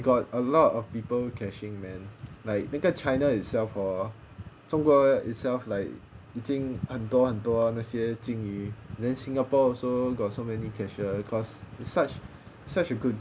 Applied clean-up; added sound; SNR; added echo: none; none; none; none.